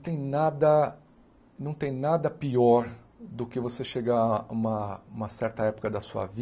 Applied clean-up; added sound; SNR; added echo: none; none; none; none.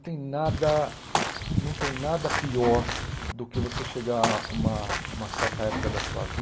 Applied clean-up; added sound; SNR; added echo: none; Walk, footsteps / Bird vocalization, bird call, bird song; 0 dB; none.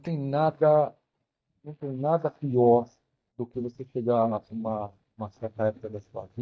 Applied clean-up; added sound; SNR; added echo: neural mask model DeepFilterNet 3.